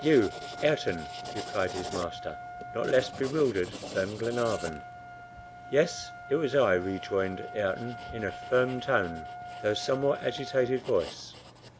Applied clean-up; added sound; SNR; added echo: none; Writing + Trumpet; 11 dB; none.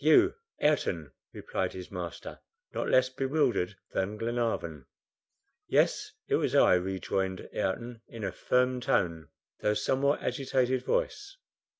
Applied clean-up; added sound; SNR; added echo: none; none; none; none.